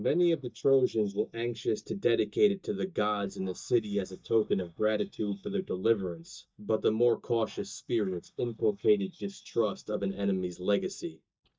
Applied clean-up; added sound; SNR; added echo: neural mask model DeepFilterNet 3.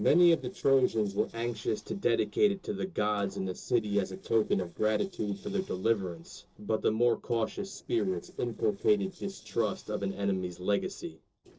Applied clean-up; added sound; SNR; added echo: neural separator model SepFormer DNS4.